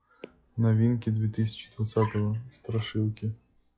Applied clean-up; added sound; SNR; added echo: classical method log-MMSE.